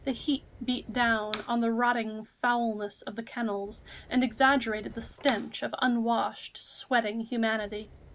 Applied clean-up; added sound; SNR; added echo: none; Fire; 19 dB; none.